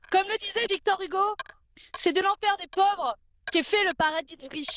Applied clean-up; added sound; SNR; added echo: neural diffusion model UNIVERSE++.